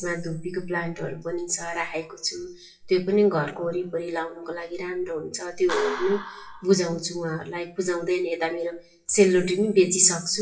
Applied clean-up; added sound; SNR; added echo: classical method WPE with log-MMSE.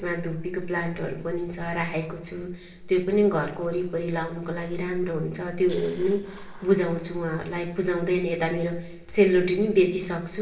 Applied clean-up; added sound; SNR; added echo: neural separator model SepFormer DNS4.